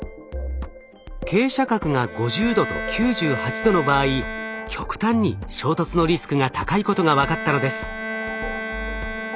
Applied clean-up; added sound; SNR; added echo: none; Bowed string instrument; 9 dB; none.